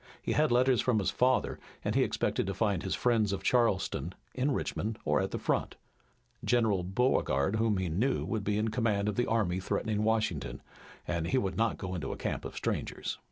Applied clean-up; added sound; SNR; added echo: none; none; none; none.